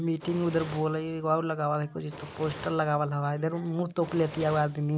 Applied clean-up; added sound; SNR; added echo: none; Fire; 16 dB; none.